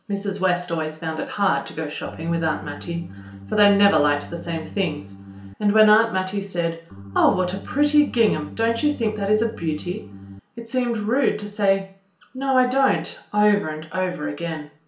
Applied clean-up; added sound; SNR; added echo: none; Organ; 15 dB; reverberation time 0.4 s.